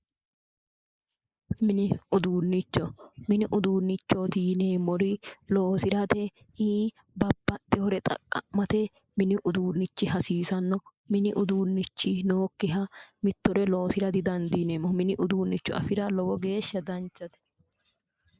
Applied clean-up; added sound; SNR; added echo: neural mask model Resemble Enhance denoiser.